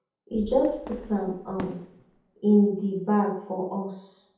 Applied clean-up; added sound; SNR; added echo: none; Fireworks; 19 dB; reverberation time 0.7 s.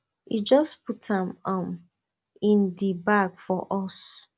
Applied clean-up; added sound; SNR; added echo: none; none; none; none.